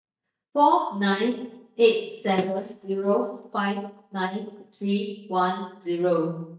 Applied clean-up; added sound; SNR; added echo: neural mask model DeepFilterNet 3.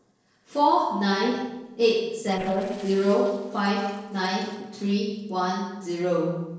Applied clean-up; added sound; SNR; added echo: neural separator model SepFormer DNS4.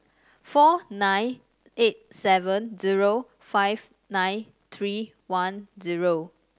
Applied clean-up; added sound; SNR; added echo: none; none; none; none.